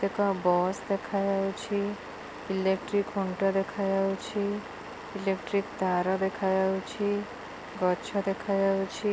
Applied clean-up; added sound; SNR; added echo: none; Engine / Vehicle; 17 dB; none.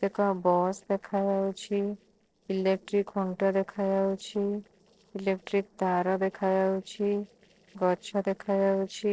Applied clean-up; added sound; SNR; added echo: neural separator model SepFormer DNS4.